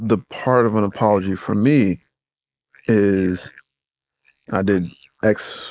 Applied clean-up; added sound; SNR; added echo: neural mask model Resemble Enhance denoiser.